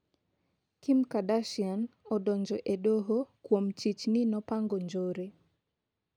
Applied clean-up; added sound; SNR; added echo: none; none; none; none.